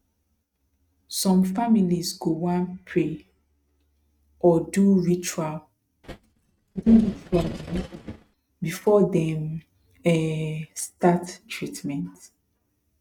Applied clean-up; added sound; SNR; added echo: neural mask model RNNoise.